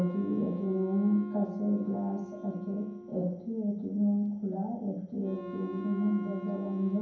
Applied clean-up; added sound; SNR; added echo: none; Wind instrument, woodwind instrument; 14 dB; reverberation time 0.9 s.